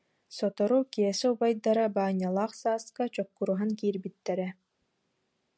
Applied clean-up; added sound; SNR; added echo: none; none; none; none.